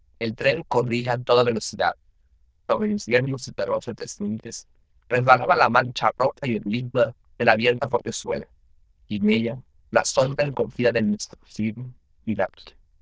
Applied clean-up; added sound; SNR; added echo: neural diffusion model UNIVERSE++.